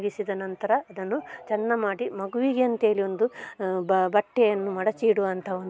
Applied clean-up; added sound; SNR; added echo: none; none; none; none.